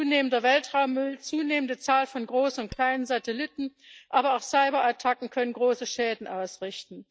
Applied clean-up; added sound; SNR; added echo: neural mask model DeepFilterNet 3.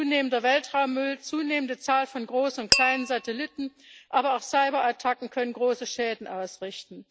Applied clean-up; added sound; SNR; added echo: none; Glass; 1 dB; none.